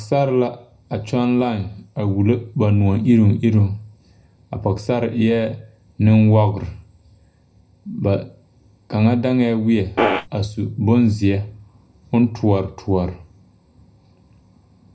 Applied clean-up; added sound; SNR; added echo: none; Fart; -2 dB; reverberation time 0.3 s.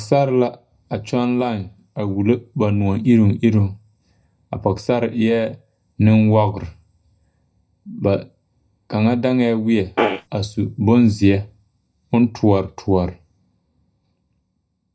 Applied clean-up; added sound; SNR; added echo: neural mask model DeepFilterNet 3.